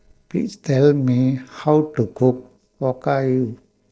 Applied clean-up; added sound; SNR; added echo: neural separator model SepFormer DNS4.